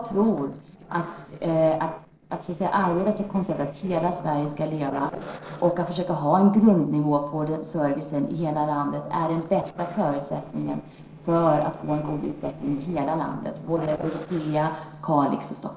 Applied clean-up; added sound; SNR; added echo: neural separator model SepFormer DNS4.